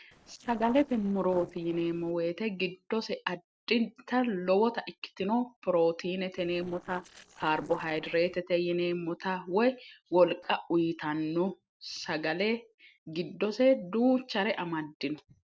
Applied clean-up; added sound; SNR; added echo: neural separator model SepFormer DNS4.